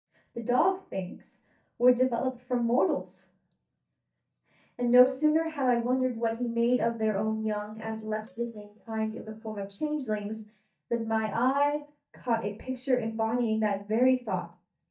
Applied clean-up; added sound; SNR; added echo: neural mask model DeepFilterNet 3.